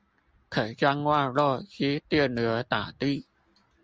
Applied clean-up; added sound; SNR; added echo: none; none; none; none.